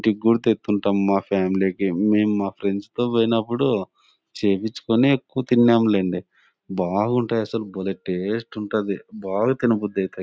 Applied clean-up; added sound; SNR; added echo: none; none; none; none.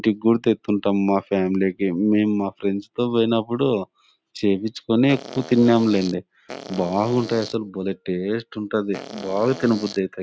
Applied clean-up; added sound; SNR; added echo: none; Fart; 14 dB; none.